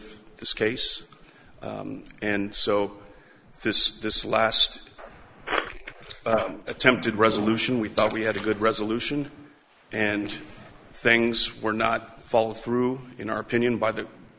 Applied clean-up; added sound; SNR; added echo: neural mask model Resemble Enhance denoiser.